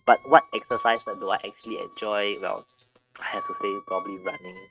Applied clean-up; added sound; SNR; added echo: neural mask model RNNoise.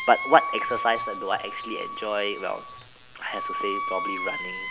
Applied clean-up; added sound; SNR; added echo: none; Wind instrument, woodwind instrument; 5 dB; none.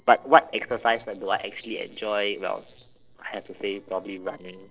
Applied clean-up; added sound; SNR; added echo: neural separator model SepFormer DNS4.